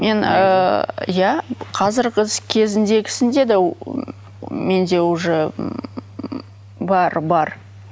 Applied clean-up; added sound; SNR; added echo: none; none; none; none.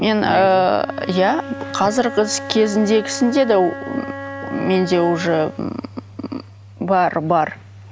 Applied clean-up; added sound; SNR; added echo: none; Wind instrument, woodwind instrument; 14 dB; none.